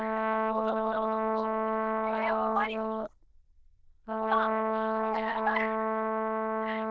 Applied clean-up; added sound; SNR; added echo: neural diffusion model UNIVERSE++.